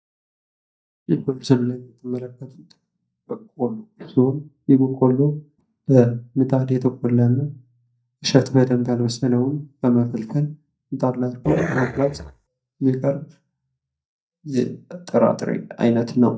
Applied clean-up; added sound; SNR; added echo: neural mask model DeepFilterNet 3.